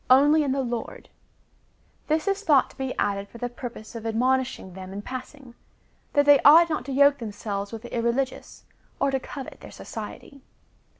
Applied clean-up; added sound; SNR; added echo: none; none; none; none.